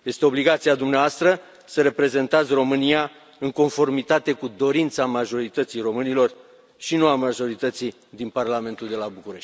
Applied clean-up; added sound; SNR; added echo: none; none; none; none.